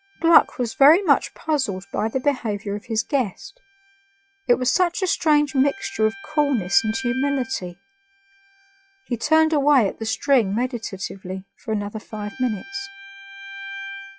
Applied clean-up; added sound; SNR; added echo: classical method log-MMSE.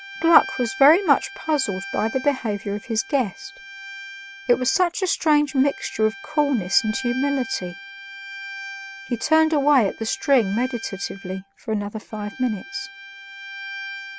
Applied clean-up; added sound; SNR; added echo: none; Bowed string instrument; 14 dB; none.